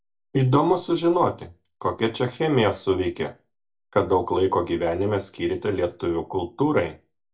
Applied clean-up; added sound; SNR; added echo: none; none; none; reverberation time 0.2 s.